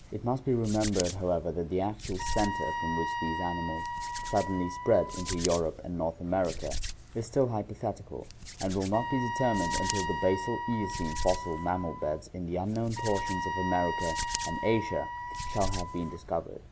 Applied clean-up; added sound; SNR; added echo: none; Hands + Wind instrument, woodwind instrument; 4 dB; none.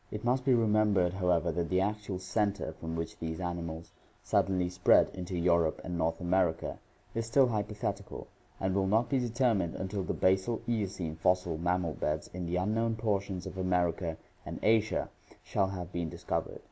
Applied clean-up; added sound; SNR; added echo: none; none; none; none.